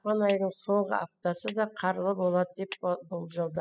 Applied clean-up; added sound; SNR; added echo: classical method spectral subtraction.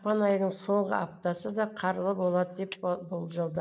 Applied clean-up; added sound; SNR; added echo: neural mask model Resemble Enhance denoiser.